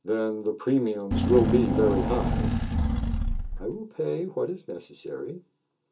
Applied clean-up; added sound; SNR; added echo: none; Engine / Car; -3 dB; reverberation time 0.2 s.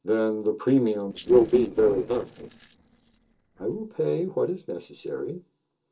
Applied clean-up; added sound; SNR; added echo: neural separator model SepFormer DNS4.